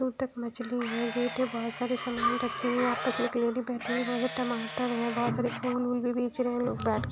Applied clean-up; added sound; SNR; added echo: none; Camera; 9 dB; none.